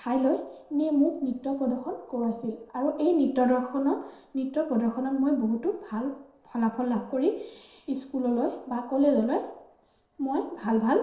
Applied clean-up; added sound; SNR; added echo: neural separator model SepFormer DNS4.